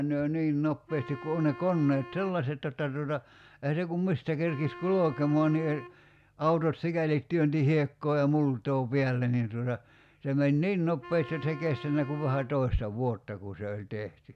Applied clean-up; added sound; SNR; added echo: none; Wind instrument, woodwind instrument; 18 dB; none.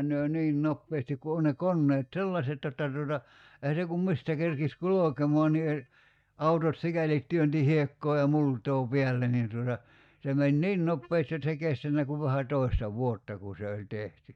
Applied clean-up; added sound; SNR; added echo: neural mask model DeepFilterNet 3.